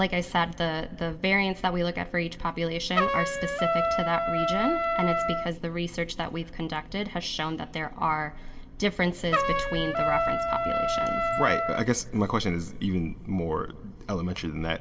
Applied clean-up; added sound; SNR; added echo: none; Trumpet; 2 dB; reverberation time 0.4 s.